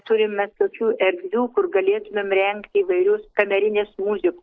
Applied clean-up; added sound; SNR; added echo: neural mask model Resemble Enhance denoiser.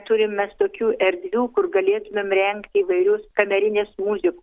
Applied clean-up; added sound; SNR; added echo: none; none; none; none.